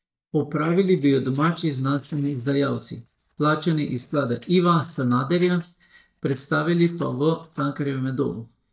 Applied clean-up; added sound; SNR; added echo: neural mask model DeepFilterNet 3.